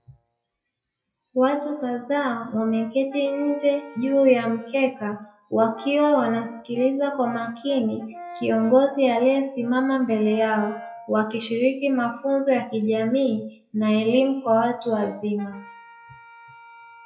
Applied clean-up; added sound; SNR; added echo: classical method WPE with log-MMSE.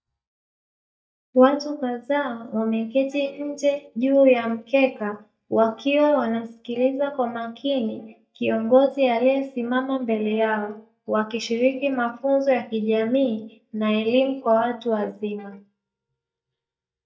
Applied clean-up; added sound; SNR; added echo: neural mask model DeepFilterNet 3.